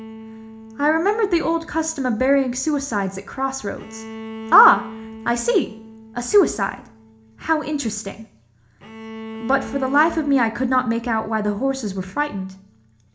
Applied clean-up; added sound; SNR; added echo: none; Bowed string instrument; 16 dB; reverberation time 0.4 s.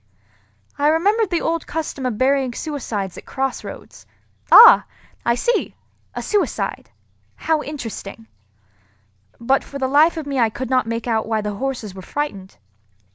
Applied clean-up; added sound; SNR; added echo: none; none; none; none.